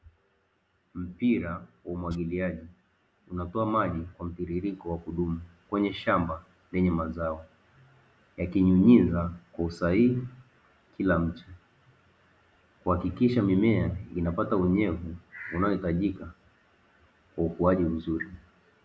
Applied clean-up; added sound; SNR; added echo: none; none; none; none.